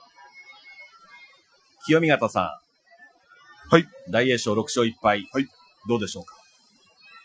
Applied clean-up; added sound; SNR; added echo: classical method Wiener filter.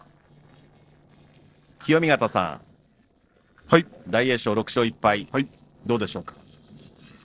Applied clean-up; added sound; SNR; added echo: neural separator model SepFormer DNS4.